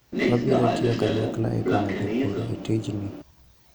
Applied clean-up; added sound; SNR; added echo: none; Train; -1 dB; none.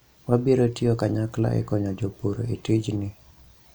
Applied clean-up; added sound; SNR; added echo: none; none; none; none.